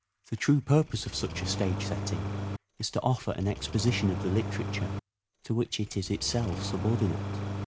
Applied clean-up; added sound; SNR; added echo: none; Engine starting; 5 dB; none.